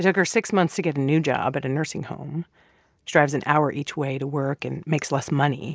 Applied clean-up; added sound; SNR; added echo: none; none; none; none.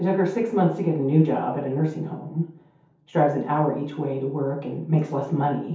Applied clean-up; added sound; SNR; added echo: none; none; none; reverberation time 0.6 s.